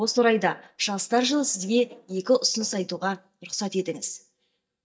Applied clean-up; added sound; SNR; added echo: neural mask model DeepFilterNet 3.